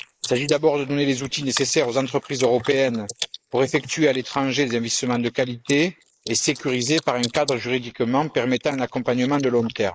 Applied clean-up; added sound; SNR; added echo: neural mask model Resemble Enhance denoiser.